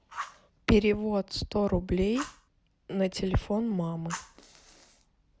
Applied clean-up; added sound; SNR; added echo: none; Fire; 17 dB; none.